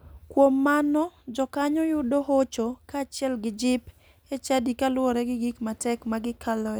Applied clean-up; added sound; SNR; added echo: none; none; none; none.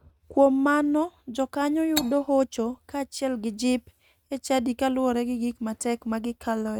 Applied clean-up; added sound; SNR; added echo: neural mask model RNNoise.